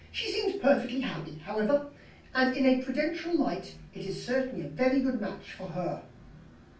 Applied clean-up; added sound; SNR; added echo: none; none; none; reverberation time 0.3 s.